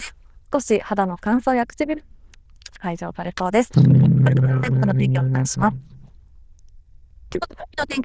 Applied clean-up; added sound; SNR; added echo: neural diffusion model UNIVERSE++.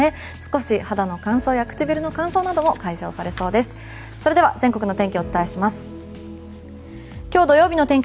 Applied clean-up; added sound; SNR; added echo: none; none; none; none.